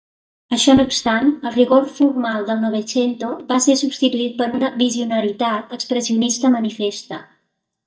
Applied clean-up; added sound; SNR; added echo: neural mask model DeepFilterNet 3.